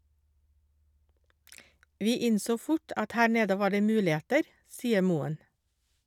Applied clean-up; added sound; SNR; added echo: none; none; none; none.